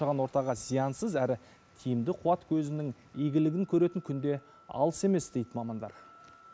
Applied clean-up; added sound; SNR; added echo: none; none; none; none.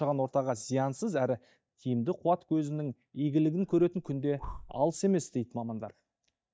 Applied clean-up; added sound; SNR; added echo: neural mask model DeepFilterNet 3.